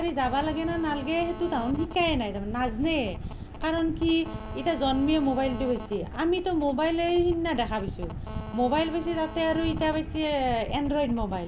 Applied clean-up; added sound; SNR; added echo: none; Telephone; 16 dB; none.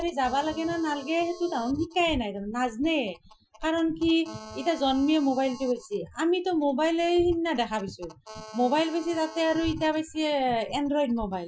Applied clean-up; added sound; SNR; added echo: classical method Wiener filter.